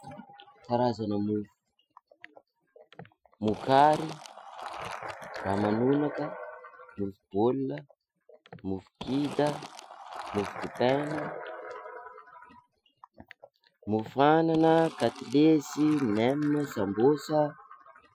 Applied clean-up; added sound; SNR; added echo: classical method Wiener filter.